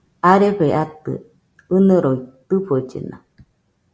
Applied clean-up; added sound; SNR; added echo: none; none; none; none.